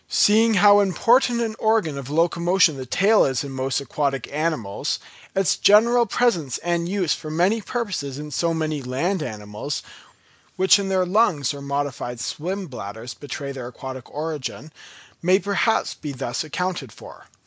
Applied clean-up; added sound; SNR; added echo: none; none; none; none.